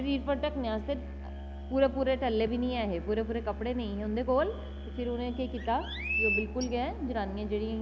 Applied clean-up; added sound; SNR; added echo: none; Musical instrument + Chirp, tweet; 6 dB; none.